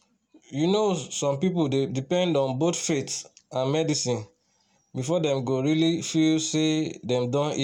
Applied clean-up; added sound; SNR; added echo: none; none; none; none.